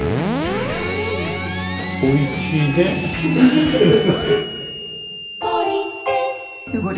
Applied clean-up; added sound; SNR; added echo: none; Screech; 9 dB; reverberation time 2.1 s.